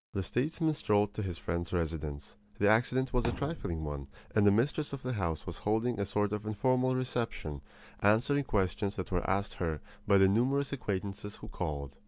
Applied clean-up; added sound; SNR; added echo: none; Thump, thud; 13 dB; none.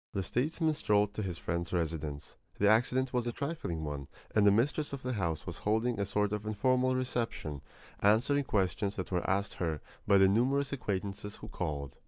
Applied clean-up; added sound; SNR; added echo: neural mask model Resemble Enhance denoiser.